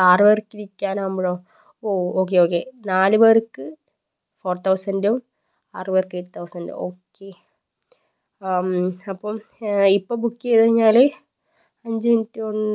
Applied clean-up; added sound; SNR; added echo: none; none; none; none.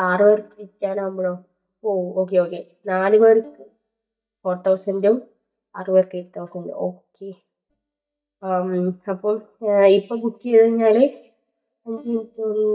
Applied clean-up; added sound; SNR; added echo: neural mask model DeepFilterNet 3.